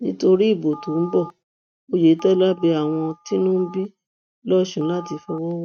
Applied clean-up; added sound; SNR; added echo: neural mask model RNNoise.